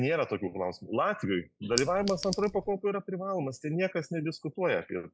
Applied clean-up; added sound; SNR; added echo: classical method log-MMSE.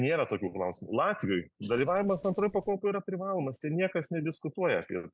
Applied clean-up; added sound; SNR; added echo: neural separator model SepFormer DNS4.